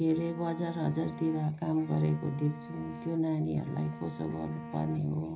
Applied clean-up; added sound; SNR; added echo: none; Bowed string instrument; 14 dB; reverberation time 0.4 s.